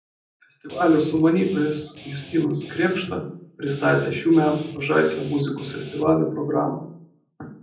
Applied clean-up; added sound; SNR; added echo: none; Guitar; 17 dB; reverberation time 0.6 s.